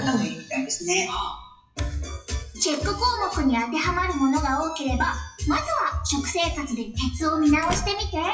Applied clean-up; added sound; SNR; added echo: classical method WPE with log-MMSE.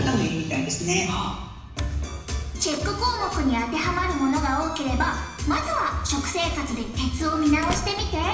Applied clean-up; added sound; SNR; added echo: none; Slam; 16 dB; reverberation time 1.0 s.